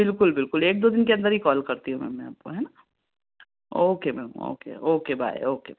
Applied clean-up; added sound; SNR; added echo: none; none; none; none.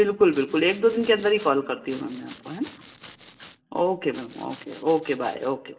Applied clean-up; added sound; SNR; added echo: none; Domestic sounds, home sounds; 19 dB; reverberation time 2.6 s.